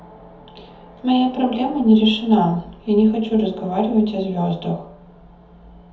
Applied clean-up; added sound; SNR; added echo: none; none; none; reverberation time 0.7 s.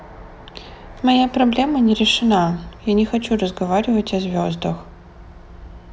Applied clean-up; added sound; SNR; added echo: none; none; none; none.